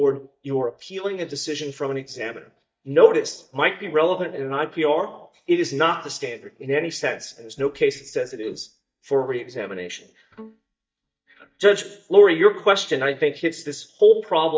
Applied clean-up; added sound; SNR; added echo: neural mask model DeepFilterNet 3.